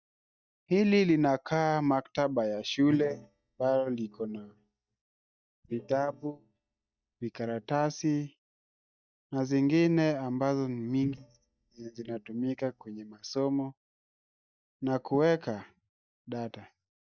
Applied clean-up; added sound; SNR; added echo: neural mask model DeepFilterNet 3.